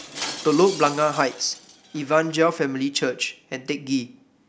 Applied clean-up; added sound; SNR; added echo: none; Shatter; 16 dB; none.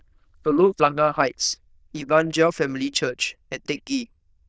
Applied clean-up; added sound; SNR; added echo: neural diffusion model UNIVERSE++.